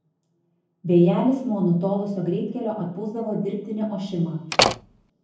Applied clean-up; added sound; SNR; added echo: none; Slam; 0 dB; reverberation time 0.7 s.